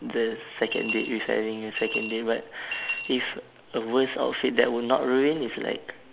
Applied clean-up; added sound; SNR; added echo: none; Coin (dropping) / Glass; 8 dB; none.